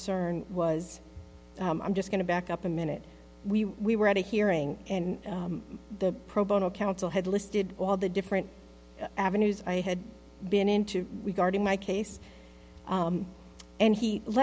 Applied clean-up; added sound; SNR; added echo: none; none; none; none.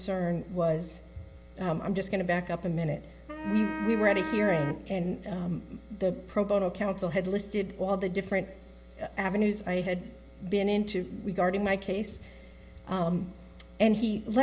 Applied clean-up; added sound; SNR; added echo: none; Wind instrument, woodwind instrument; 8 dB; reverberation time 1.0 s.